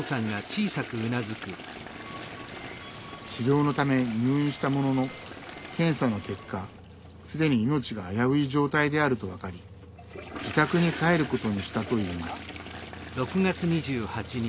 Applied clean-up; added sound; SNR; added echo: none; Toilet flush; 14 dB; none.